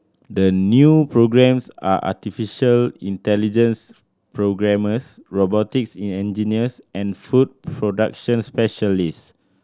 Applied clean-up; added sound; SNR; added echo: none; none; none; none.